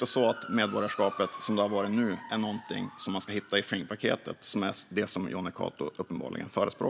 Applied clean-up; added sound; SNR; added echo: none; Motor vehicle (road) / Siren; 16 dB; none.